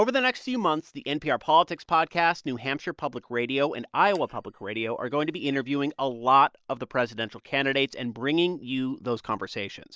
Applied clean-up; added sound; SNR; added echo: neural mask model DeepFilterNet 3.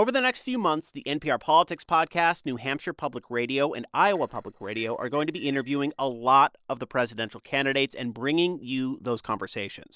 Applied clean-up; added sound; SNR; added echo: neural separator model SepFormer DNS4.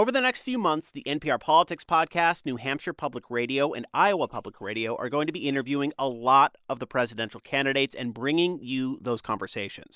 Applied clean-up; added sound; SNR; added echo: neural mask model Resemble Enhance denoiser.